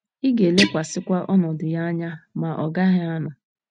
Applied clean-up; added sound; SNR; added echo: neural mask model RNNoise.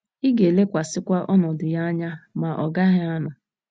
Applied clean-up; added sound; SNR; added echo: none; none; none; none.